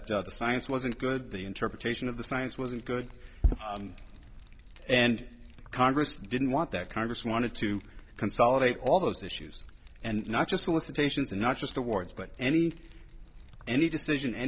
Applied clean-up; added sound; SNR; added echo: none; Keys jangling; 17 dB; none.